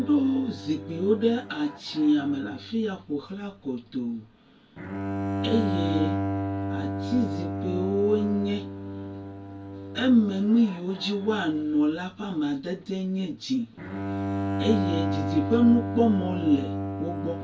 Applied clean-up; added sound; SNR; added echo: none; Bowed string instrument; 5 dB; reverberation time 0.2 s.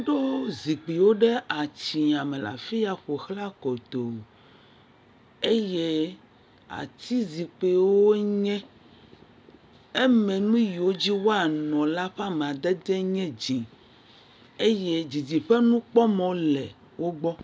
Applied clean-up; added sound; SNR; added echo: none; none; none; none.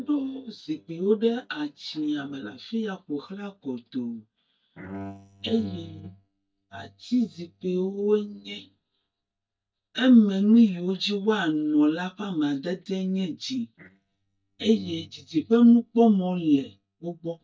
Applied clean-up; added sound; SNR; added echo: neural mask model DeepFilterNet 3.